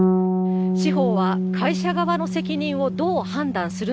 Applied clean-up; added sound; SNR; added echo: none; Bass guitar; -2 dB; none.